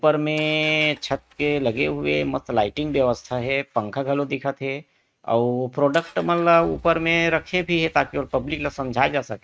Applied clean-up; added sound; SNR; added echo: neural mask model RNNoise.